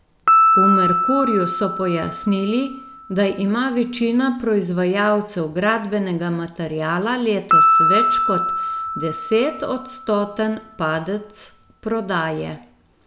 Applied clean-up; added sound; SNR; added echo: none; Piano; 1 dB; none.